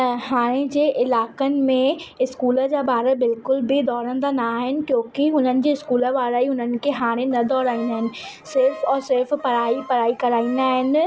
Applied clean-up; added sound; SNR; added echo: none; Bowed string instrument; 17 dB; none.